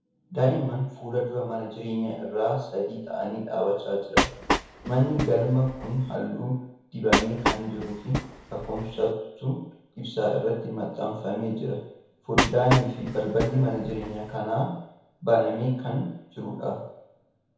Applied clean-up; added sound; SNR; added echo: none; Train; 1 dB; reverberation time 1.9 s.